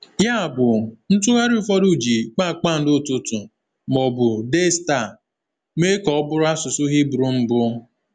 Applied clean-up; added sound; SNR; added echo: none; none; none; none.